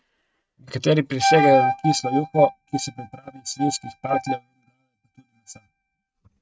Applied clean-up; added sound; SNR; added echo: neural mask model RNNoise.